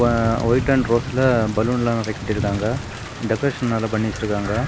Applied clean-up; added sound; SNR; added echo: none; Thunder / Rain; 8 dB; none.